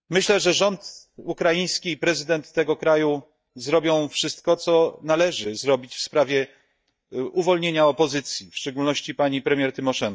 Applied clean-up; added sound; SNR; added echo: neural mask model DeepFilterNet 3.